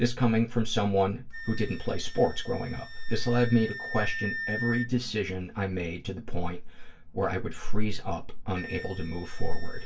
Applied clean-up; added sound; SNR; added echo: none; Wind instrument, woodwind instrument; 16 dB; reverberation time 0.2 s.